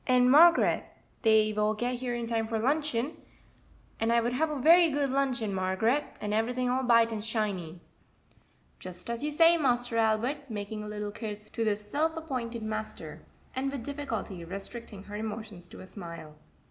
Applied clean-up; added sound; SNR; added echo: none; none; none; none.